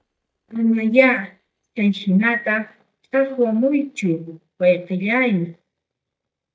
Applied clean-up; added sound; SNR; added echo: neural mask model DeepFilterNet 3.